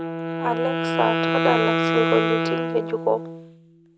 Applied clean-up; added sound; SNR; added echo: none; Wind instrument, woodwind instrument; -2 dB; none.